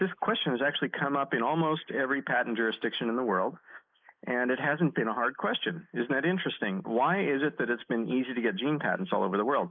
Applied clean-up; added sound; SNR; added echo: neural mask model Resemble Enhance denoiser.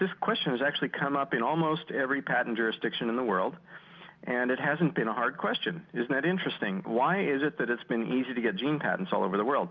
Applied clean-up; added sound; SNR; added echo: none; none; none; none.